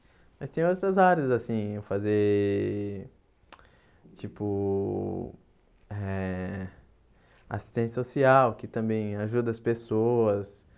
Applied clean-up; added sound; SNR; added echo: none; none; none; none.